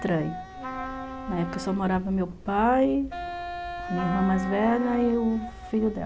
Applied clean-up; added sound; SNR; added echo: none; Wind instrument, woodwind instrument + Trumpet; 10 dB; none.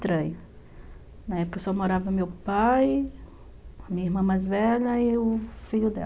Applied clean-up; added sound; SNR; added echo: none; none; none; none.